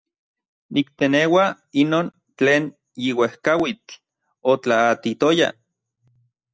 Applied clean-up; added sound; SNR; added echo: none; none; none; none.